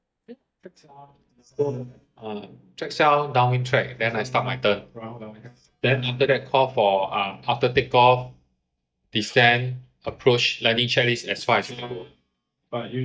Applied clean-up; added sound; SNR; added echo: neural mask model DeepFilterNet 3.